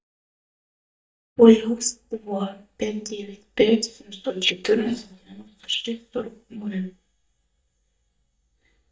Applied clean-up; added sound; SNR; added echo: neural mask model DeepFilterNet 3.